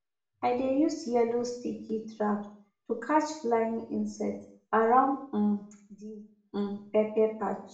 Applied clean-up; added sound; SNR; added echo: none; none; none; reverberation time 0.5 s.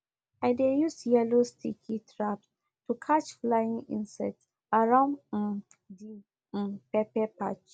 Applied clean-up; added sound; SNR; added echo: none; none; none; none.